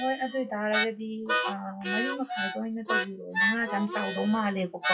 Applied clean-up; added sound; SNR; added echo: classical method WPE with log-MMSE.